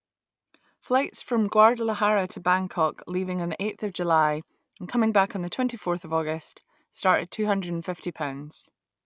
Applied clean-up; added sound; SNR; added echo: none; none; none; none.